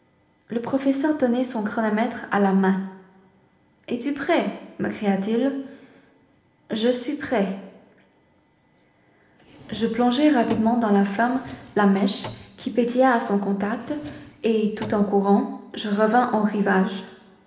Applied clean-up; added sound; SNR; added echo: none; Drawer open or close; 19 dB; reverberation time 1.0 s.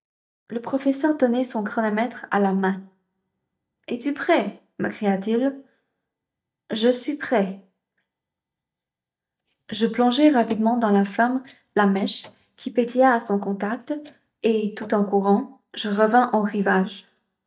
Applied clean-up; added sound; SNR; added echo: neural mask model DeepFilterNet 3.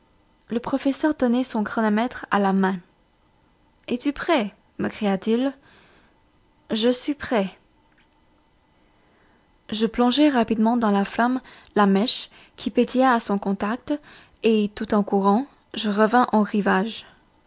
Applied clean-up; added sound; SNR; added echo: none; none; none; none.